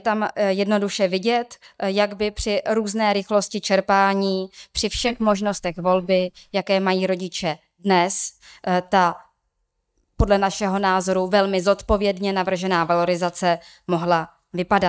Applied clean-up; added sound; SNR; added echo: neural mask model DeepFilterNet 3.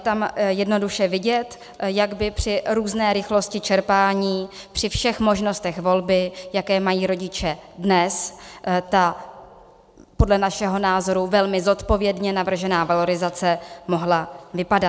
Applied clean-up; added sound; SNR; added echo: none; none; none; none.